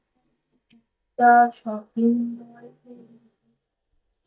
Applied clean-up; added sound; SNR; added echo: neural mask model DeepFilterNet 3.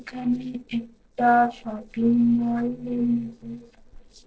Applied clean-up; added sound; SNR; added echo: neural separator model SepFormer DNS4.